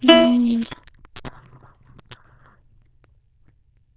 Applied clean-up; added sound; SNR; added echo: neural diffusion model UNIVERSE++.